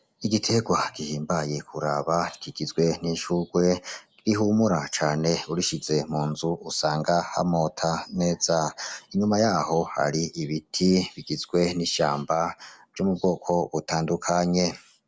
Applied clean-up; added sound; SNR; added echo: none; none; none; none.